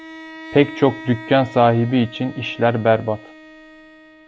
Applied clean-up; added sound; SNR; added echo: none; Bowed string instrument; 18 dB; none.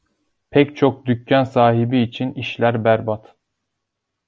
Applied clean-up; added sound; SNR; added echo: none; none; none; none.